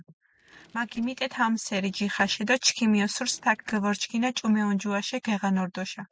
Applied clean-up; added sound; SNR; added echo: neural separator model SepFormer DNS4.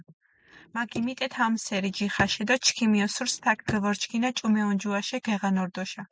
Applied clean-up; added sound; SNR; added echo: neural mask model Resemble Enhance denoiser.